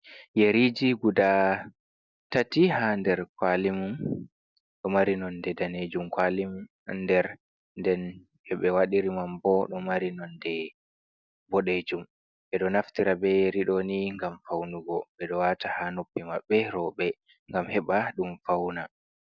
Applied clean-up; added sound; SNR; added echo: none; none; none; none.